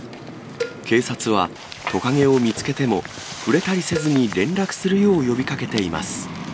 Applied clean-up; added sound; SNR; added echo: none; Cowbell; 16 dB; none.